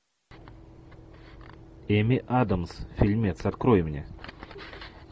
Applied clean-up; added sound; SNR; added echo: none; none; none; none.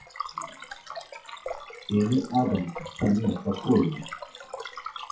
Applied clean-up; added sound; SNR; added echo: classical method WPE with log-MMSE.